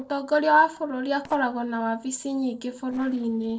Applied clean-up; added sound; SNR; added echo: neural separator model SepFormer DNS4.